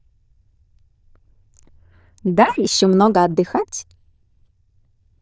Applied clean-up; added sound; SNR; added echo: neural diffusion model UNIVERSE++.